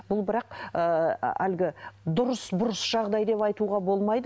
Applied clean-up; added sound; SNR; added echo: none; none; none; none.